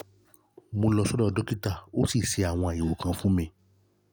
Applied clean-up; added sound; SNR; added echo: none; none; none; none.